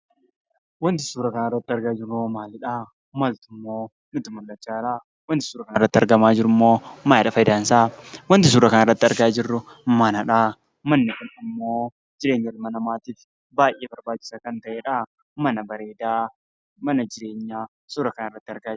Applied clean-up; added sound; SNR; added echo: none; none; none; none.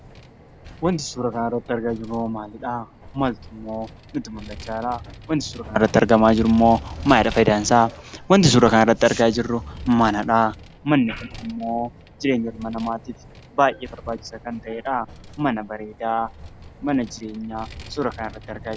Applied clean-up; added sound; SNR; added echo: none; Vehicle; 17 dB; none.